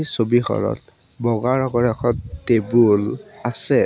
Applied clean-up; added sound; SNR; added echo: none; none; none; none.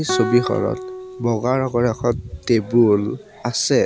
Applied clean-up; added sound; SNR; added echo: none; Guitar; 11 dB; none.